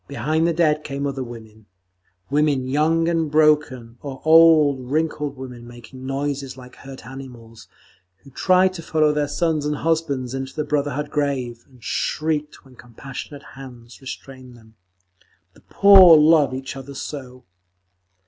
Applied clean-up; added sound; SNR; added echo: none; none; none; none.